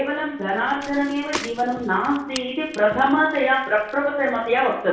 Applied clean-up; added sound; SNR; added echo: none; Bicycle; 17 dB; reverberation time 0.6 s.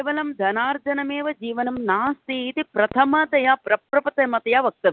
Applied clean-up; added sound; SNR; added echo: none; none; none; none.